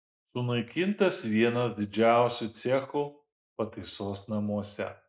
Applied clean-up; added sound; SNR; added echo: neural mask model Resemble Enhance denoiser.